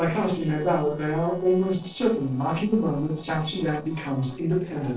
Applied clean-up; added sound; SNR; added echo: neural separator model SepFormer DNS4.